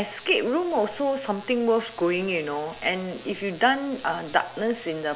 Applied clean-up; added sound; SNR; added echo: none; none; none; none.